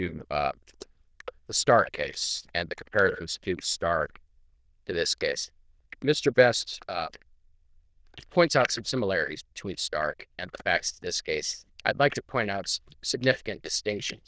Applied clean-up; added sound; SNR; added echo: neural diffusion model UNIVERSE++.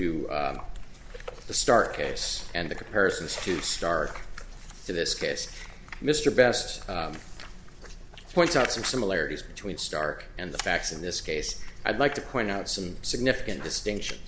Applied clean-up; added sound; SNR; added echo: none; none; none; none.